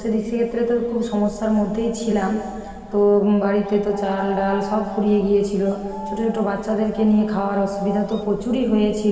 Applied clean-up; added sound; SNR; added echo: none; Bird; 18 dB; reverberation time 2.5 s.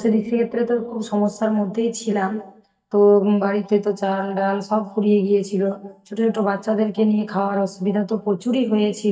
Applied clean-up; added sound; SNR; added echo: neural mask model DeepFilterNet 3.